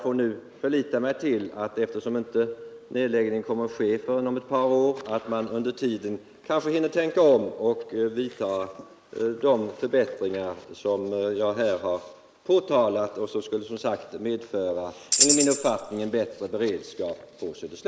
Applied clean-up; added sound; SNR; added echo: neural mask model Resemble Enhance denoiser.